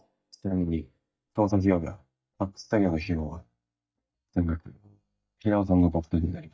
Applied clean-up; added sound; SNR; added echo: neural mask model DeepFilterNet 3.